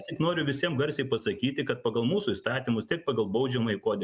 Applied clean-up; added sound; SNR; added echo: none; none; none; none.